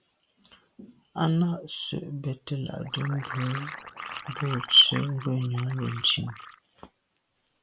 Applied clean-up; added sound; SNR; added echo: none; Liquid; 11 dB; none.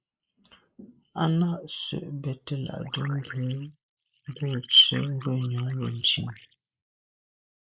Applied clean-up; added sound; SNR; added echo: neural mask model Resemble Enhance denoiser.